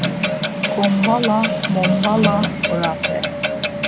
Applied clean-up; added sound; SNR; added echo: none; Clock; 0 dB; none.